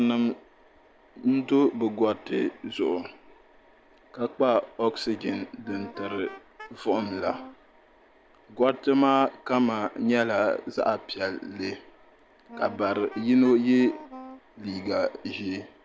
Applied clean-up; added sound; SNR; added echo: none; Wind instrument, woodwind instrument; 16 dB; none.